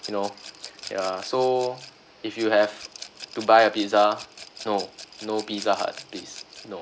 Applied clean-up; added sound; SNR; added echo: none; Rattle / Glass; 17 dB; none.